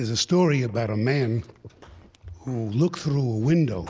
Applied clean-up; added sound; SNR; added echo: none; none; none; none.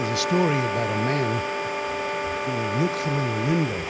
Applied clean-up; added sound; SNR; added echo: none; Brass instrument + Domestic sounds, home sounds; 1 dB; none.